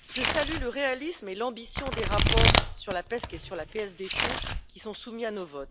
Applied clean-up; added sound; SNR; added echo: none; Domestic sounds, home sounds; -4 dB; none.